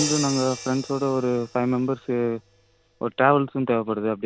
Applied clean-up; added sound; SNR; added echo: none; Crash cymbal; 13 dB; none.